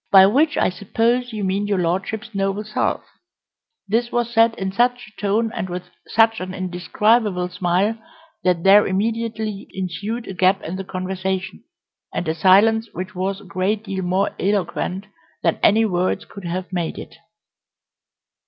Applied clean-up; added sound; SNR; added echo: none; none; none; none.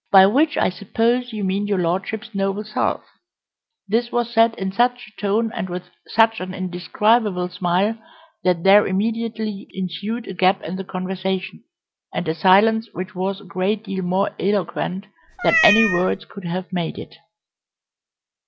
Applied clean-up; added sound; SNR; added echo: none; Meow; 1 dB; none.